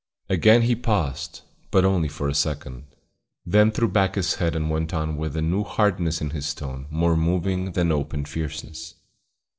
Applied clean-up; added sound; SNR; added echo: neural separator model SepFormer DNS4.